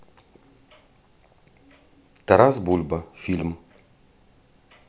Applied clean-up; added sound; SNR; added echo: none; none; none; none.